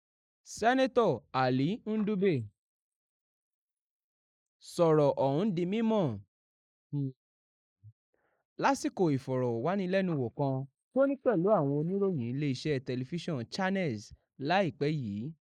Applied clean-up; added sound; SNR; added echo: neural mask model Resemble Enhance denoiser.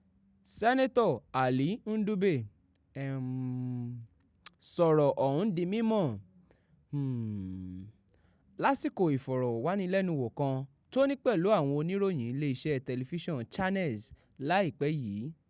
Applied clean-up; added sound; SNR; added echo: none; none; none; none.